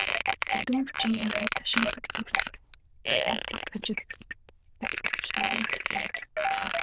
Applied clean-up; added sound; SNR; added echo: neural diffusion model UNIVERSE++.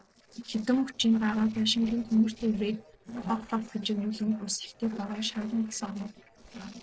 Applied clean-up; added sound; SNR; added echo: neural separator model SepFormer DNS4.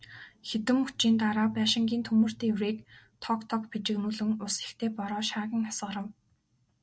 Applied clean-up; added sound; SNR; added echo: none; none; none; none.